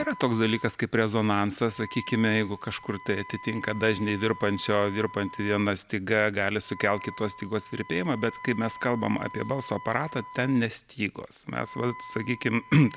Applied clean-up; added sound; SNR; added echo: none; Wind instrument, woodwind instrument; 17 dB; none.